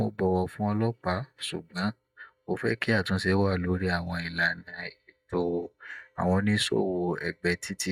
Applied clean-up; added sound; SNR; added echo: neural mask model DeepFilterNet 3.